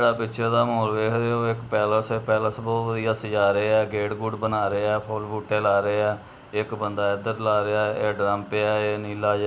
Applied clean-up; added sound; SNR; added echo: none; none; none; none.